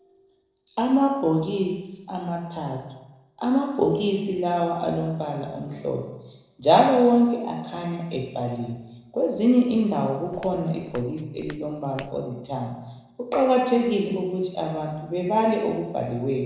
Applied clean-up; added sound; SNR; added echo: neural separator model SepFormer DNS4.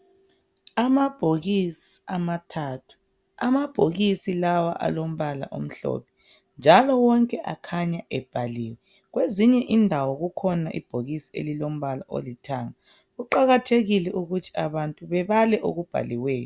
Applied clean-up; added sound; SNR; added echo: none; none; none; none.